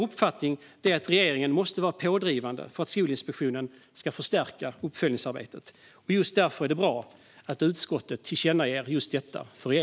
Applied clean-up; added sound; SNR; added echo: none; none; none; none.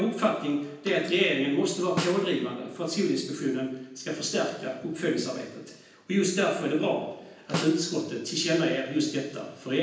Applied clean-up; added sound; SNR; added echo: none; Snare drum; 10 dB; reverberation time 0.9 s.